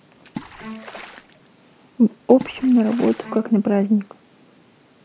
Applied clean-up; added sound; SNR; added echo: none; Water / Splash, splatter + Bowed string instrument; 18 dB; none.